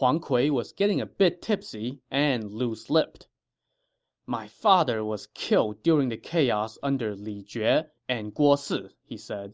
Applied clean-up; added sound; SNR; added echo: none; none; none; none.